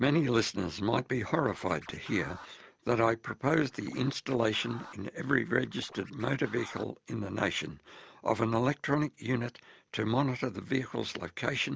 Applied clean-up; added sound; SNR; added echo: none; Scratching (performance technique); 19 dB; none.